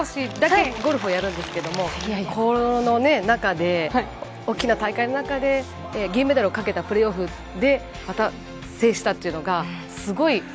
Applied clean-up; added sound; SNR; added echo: none; none; none; none.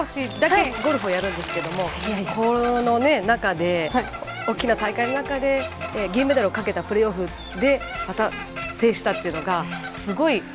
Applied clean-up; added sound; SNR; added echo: none; Squeak; 10 dB; none.